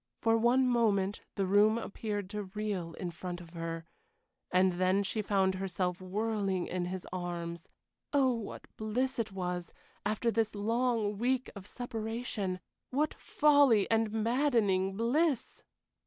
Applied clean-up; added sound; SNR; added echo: none; none; none; none.